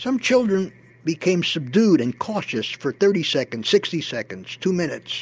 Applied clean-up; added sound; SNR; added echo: none; none; none; none.